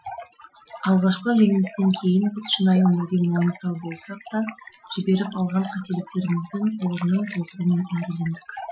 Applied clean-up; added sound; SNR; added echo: classical method Wiener filter.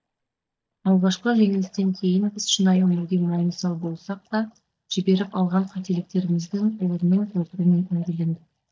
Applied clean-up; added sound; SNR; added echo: neural mask model DeepFilterNet 3.